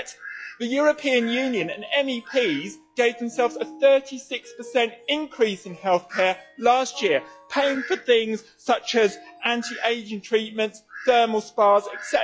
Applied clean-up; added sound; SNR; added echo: classical method log-MMSE.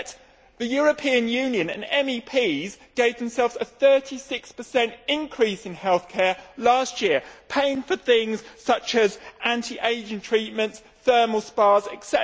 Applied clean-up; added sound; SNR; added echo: none; none; none; none.